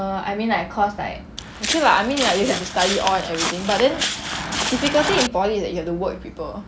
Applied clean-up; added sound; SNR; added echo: none; Walk, footsteps; 4 dB; none.